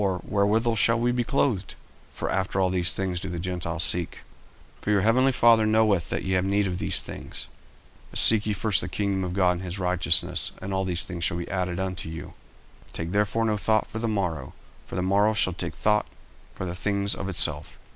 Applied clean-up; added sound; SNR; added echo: none; none; none; none.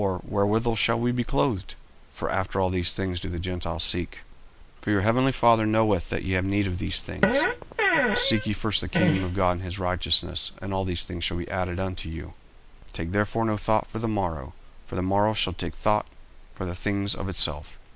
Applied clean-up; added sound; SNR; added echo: none; Fart; 1 dB; none.